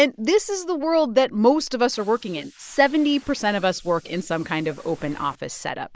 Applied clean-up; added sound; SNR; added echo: neural mask model Resemble Enhance denoiser.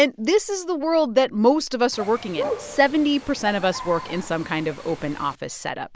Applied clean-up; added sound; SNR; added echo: none; Bird; 12 dB; none.